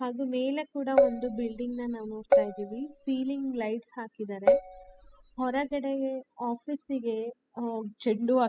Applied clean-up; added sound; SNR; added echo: classical method spectral subtraction.